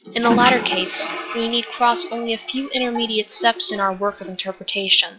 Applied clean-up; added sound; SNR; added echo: classical method log-MMSE.